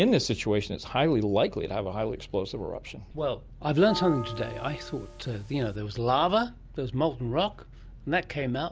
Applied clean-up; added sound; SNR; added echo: none; Bell; 12 dB; none.